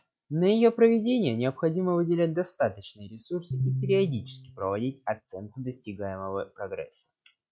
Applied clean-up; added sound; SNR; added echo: neural mask model RNNoise.